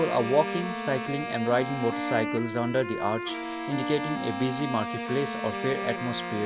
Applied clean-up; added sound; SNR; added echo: none; Bowed string instrument + Wind instrument, woodwind instrument; 4 dB; none.